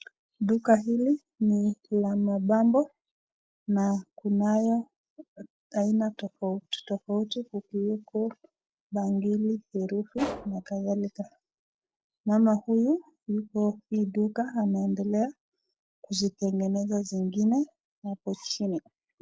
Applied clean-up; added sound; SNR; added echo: neural separator model SepFormer DNS4.